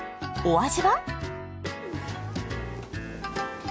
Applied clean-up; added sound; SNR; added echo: none; none; none; none.